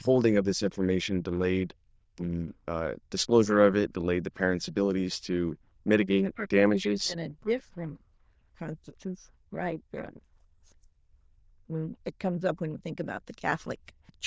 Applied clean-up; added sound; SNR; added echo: neural diffusion model UNIVERSE++.